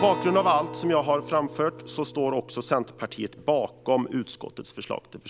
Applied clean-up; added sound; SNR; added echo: none; Acoustic guitar; 13 dB; none.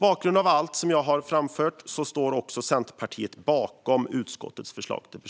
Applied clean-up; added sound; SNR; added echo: none; none; none; none.